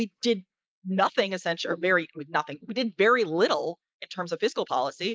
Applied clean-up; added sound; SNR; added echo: neural mask model Resemble Enhance denoiser.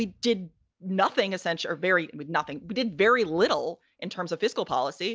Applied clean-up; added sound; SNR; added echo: none; none; none; none.